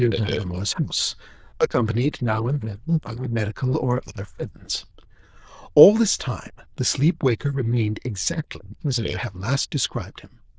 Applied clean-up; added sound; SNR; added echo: neural diffusion model UNIVERSE++.